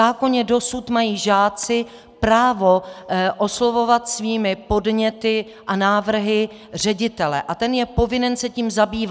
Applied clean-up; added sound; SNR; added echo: none; none; none; none.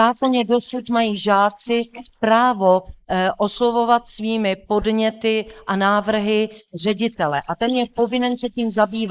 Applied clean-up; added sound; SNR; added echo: neural mask model Resemble Enhance denoiser.